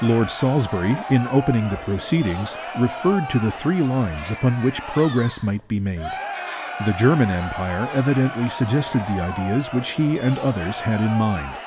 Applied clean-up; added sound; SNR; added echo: none; Crowd; 11 dB; none.